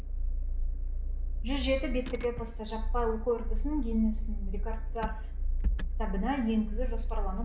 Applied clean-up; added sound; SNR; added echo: none; Engine / Car; -3 dB; none.